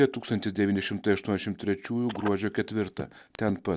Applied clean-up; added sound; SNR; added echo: none; Telephone; 14 dB; none.